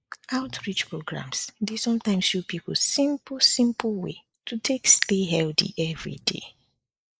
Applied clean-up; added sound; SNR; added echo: neural mask model Resemble Enhance denoiser.